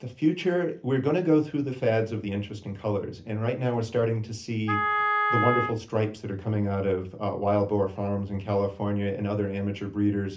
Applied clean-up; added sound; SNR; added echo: none; Wind instrument, woodwind instrument; 1 dB; reverberation time 0.3 s.